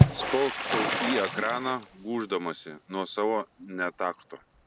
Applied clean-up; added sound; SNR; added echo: none; Water / Splash, splatter; -1 dB; none.